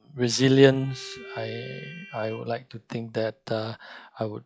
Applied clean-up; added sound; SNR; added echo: classical method log-MMSE.